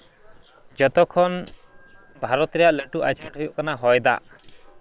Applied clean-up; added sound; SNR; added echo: neural separator model SepFormer WHAM!.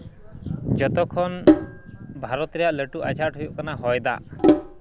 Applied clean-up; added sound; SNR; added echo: none; Sink (filling or washing); -1 dB; none.